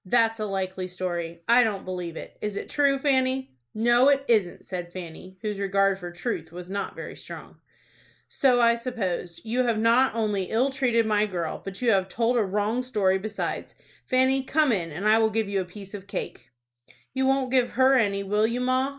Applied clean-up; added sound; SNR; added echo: neural mask model Resemble Enhance denoiser.